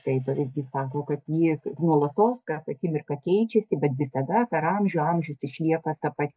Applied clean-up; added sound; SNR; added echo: neural mask model DeepFilterNet 3.